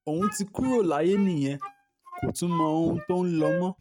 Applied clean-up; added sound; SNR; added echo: neural mask model RNNoise.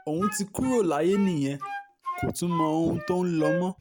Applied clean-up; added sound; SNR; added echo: none; Wind instrument, woodwind instrument; 9 dB; none.